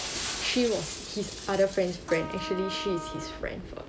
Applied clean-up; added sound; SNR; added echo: none; Trumpet + Shatter; 8 dB; none.